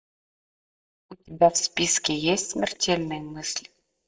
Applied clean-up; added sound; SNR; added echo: neural mask model DeepFilterNet 3.